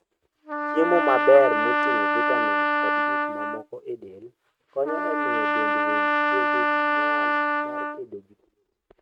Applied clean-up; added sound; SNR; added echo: neural mask model RNNoise.